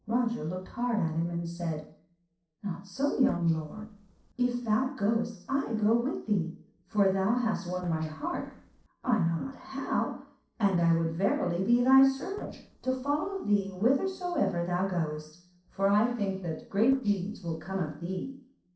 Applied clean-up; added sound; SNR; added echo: neural separator model SepFormer DNS4.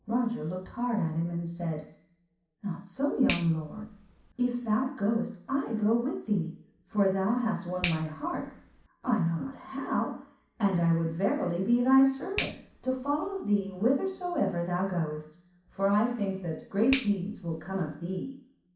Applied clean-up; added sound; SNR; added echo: none; Finger snapping; 13 dB; reverberation time 0.6 s.